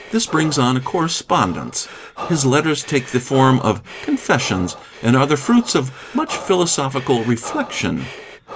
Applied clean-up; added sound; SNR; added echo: none; Breathing; 16 dB; none.